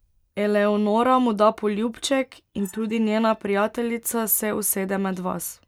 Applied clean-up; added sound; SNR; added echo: neural mask model DeepFilterNet 3.